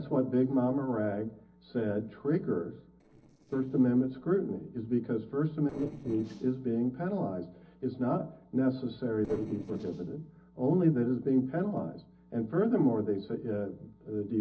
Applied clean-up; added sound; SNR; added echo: neural separator model SepFormer DNS4.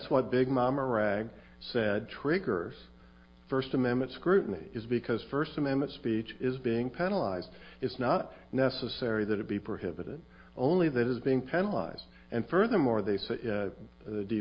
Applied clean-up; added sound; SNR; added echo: none; none; none; none.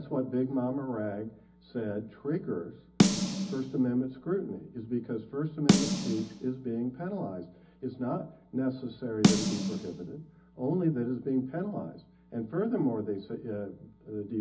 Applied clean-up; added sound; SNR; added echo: none; Snare drum; -3 dB; reverberation time 0.4 s.